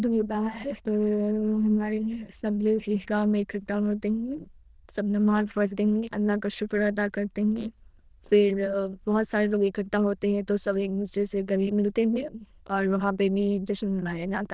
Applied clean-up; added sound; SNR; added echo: neural diffusion model UNIVERSE++.